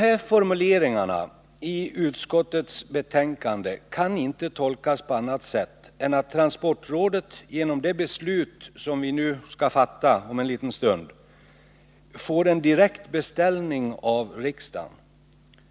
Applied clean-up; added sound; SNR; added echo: none; none; none; none.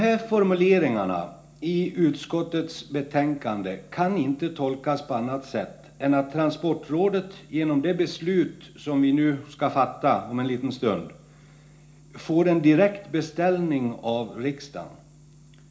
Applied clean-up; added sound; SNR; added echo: none; none; none; reverberation time 0.4 s.